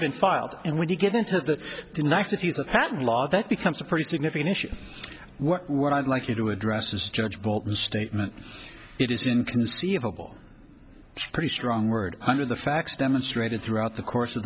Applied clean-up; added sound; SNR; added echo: none; none; none; none.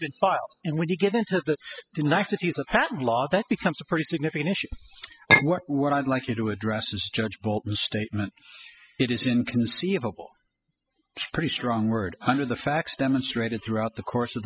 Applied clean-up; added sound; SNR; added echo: classical method spectral subtraction.